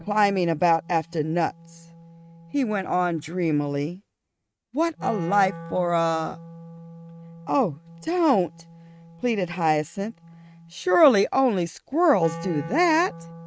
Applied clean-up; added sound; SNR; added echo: neural mask model RNNoise.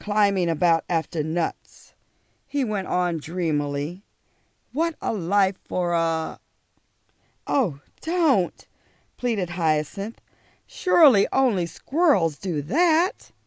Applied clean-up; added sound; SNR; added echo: none; none; none; none.